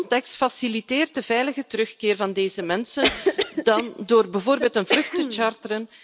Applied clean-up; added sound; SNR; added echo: none; Cough; 4 dB; none.